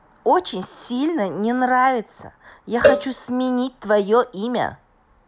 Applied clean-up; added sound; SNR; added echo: none; Cowbell; 2 dB; none.